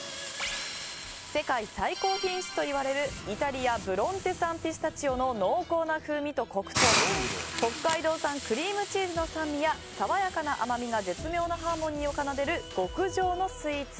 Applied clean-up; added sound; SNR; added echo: none; Hiss; 7 dB; none.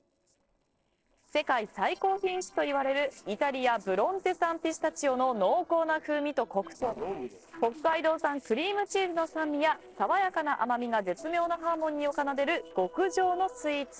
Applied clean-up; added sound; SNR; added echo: neural separator model SepFormer DNS4.